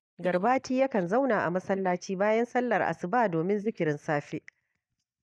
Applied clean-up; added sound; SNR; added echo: neural mask model DeepFilterNet 3.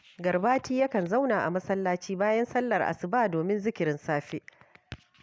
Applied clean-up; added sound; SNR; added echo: none; none; none; none.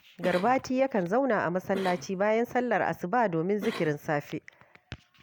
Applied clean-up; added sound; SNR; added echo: none; Cough; 16 dB; none.